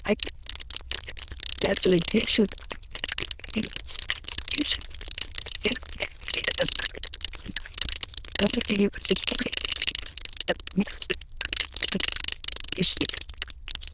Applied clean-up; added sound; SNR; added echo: neural diffusion model UNIVERSE++.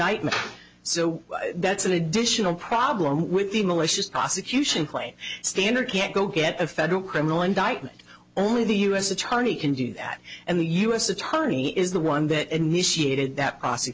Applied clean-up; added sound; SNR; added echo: none; none; none; none.